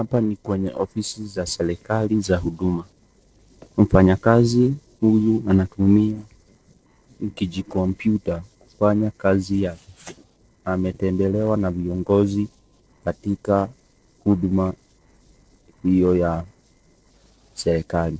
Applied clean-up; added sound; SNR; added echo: neural separator model SepFormer DNS4.